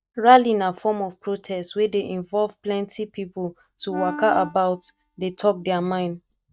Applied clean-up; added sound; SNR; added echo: neural mask model DeepFilterNet 3.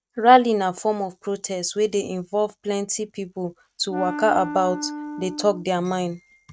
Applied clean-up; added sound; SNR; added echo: neural mask model RNNoise.